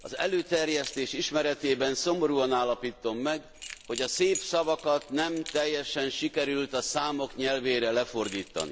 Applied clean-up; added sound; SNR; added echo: none; Keys jangling; 18 dB; none.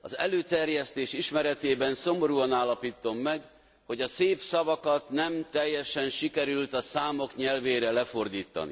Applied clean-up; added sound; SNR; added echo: none; none; none; none.